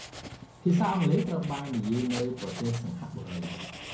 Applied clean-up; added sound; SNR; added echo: none; Writing; 13 dB; reverberation time 0.6 s.